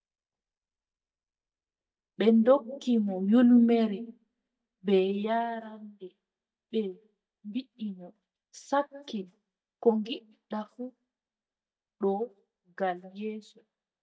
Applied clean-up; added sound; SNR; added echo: neural mask model DeepFilterNet 3.